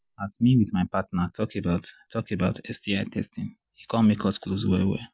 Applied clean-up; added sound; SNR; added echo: none; none; none; none.